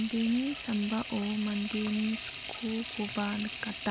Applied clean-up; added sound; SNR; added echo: none; Sink (filling or washing) / Water tap, faucet; 5 dB; none.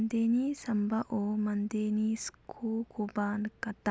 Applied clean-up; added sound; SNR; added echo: none; none; none; none.